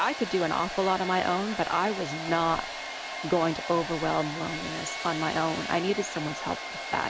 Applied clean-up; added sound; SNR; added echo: none; Domestic sounds, home sounds; 7 dB; none.